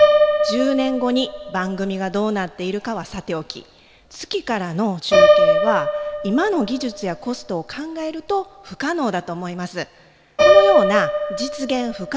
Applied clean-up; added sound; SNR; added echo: none; Piano; -3 dB; none.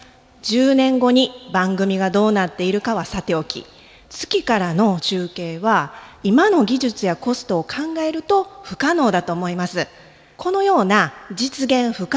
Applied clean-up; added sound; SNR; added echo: none; none; none; none.